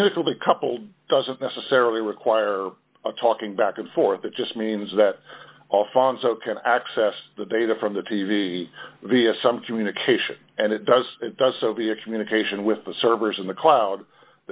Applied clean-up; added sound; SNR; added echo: none; none; none; none.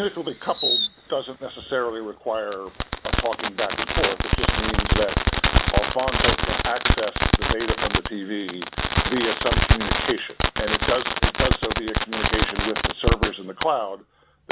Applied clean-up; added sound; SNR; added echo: none; Fireworks; -5 dB; none.